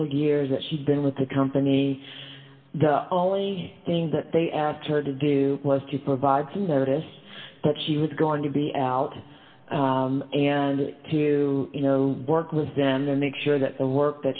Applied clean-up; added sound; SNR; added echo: none; none; none; reverberation time 2.9 s.